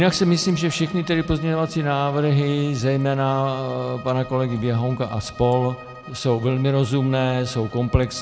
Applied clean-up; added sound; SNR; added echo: none; Bowed string instrument; 19 dB; none.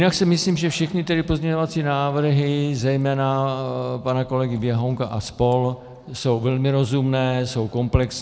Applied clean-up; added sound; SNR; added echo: none; none; none; none.